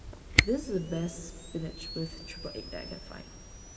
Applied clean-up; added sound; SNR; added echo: none; Camera; -2 dB; reverberation time 1.9 s.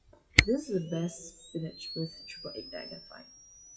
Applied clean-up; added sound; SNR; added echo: classical method WPE with log-MMSE.